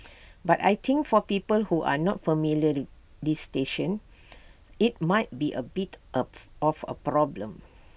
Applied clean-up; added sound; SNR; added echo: none; none; none; none.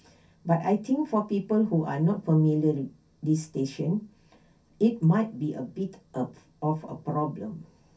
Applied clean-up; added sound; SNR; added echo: none; none; none; reverberation time 0.3 s.